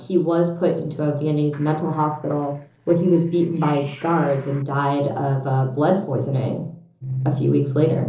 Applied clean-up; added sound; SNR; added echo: neural separator model SepFormer DNS4.